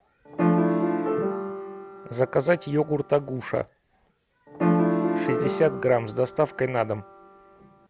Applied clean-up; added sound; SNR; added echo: none; Piano; 2 dB; none.